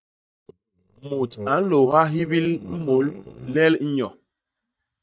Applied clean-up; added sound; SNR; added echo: neural mask model DeepFilterNet 3.